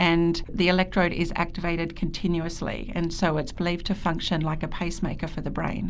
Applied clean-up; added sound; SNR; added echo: none; none; none; none.